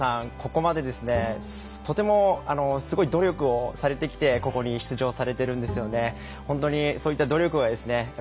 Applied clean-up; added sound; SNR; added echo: none; Bowed string instrument; 14 dB; none.